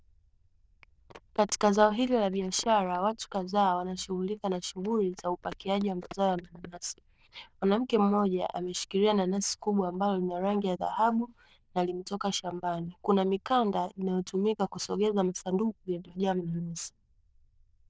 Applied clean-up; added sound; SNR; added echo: neural diffusion model UNIVERSE++.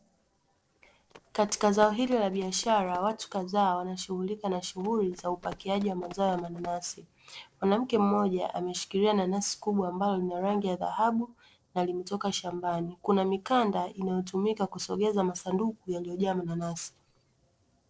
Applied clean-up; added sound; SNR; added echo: neural separator model SepFormer DNS4.